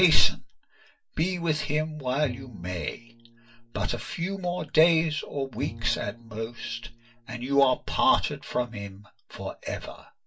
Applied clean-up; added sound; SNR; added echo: none; Bowed string instrument; 20 dB; reverberation time 0.1 s.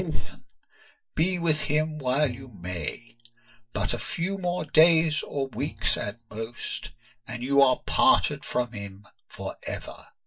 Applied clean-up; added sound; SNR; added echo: neural mask model DeepFilterNet 3.